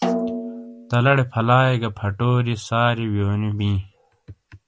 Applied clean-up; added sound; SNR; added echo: none; Snare drum; 8 dB; none.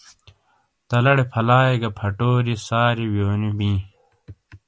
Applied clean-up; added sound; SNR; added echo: none; none; none; none.